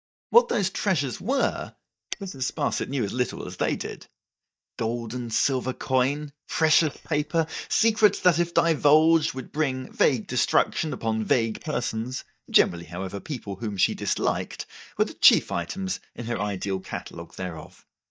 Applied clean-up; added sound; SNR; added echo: neural mask model DeepFilterNet 3.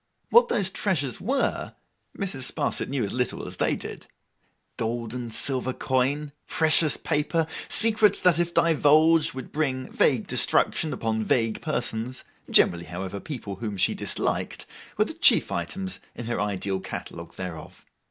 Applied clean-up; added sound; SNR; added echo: none; none; none; none.